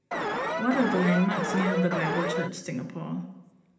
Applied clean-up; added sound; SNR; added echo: none; Alarm; 1 dB; reverberation time 1.0 s.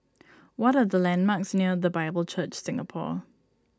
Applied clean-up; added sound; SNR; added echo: none; none; none; none.